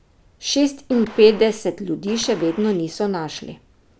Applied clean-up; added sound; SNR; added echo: none; Gunshot, gunfire; 20 dB; none.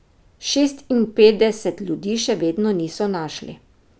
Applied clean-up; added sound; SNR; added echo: none; none; none; none.